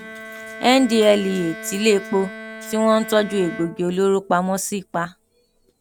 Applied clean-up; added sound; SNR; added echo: none; Bowed string instrument; 16 dB; none.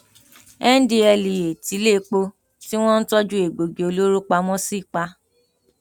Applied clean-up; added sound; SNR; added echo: none; none; none; none.